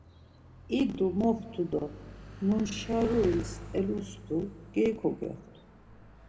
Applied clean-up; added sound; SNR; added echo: none; Bicycle; 13 dB; reverberation time 1.4 s.